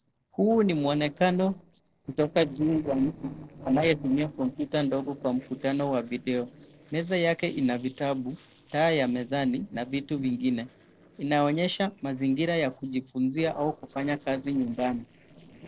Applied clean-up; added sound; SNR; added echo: neural separator model SepFormer DNS4.